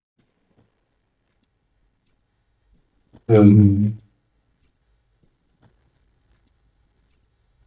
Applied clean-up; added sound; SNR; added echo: neural mask model DeepFilterNet 3.